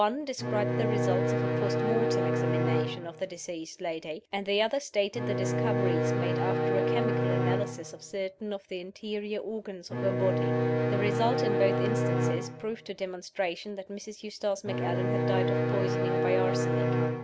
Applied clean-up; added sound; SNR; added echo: none; Bowed string instrument; -4 dB; none.